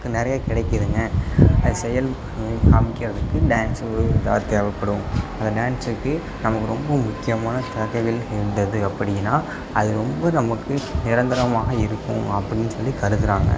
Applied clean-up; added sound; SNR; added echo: none; none; none; none.